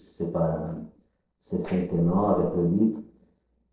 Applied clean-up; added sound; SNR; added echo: neural separator model SepFormer DNS4.